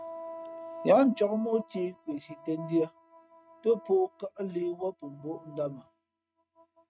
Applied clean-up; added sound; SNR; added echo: neural mask model RNNoise.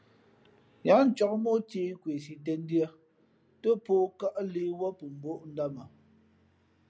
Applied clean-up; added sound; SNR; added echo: none; none; none; none.